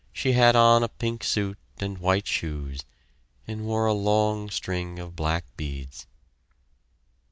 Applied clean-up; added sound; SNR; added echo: none; none; none; none.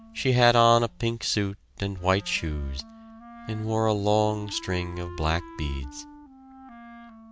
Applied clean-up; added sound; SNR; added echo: none; Wind instrument, woodwind instrument; 19 dB; none.